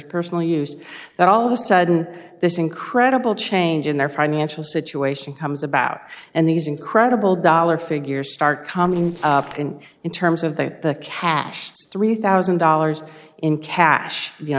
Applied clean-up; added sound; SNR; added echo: neural separator model SepFormer DNS4.